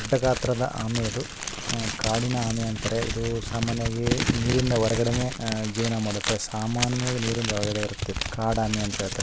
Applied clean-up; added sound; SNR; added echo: none; Crumpling, crinkling; 4 dB; none.